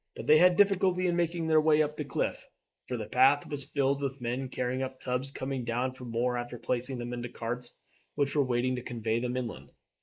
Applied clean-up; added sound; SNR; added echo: neural mask model Resemble Enhance denoiser.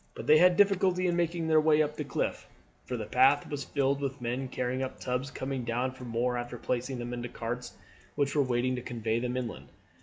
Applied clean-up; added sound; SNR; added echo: none; none; none; none.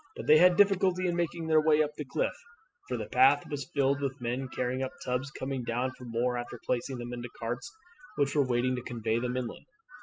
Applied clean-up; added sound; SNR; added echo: classical method spectral subtraction.